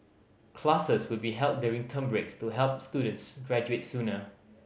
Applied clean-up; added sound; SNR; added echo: none; none; none; none.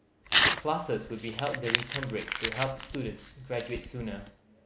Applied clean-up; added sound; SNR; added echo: none; Crumpling, crinkling / Tearing; -3 dB; none.